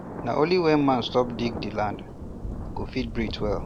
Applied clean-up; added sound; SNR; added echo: none; Thunder; 9 dB; none.